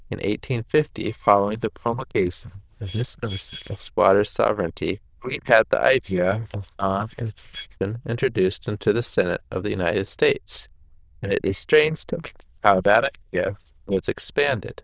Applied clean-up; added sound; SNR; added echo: neural diffusion model UNIVERSE++.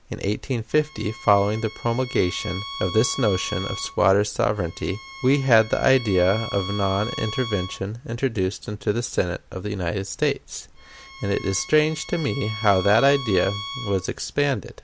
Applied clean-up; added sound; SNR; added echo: none; Bowed string instrument; 13 dB; none.